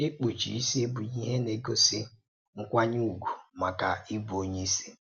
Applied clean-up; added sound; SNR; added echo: none; none; none; none.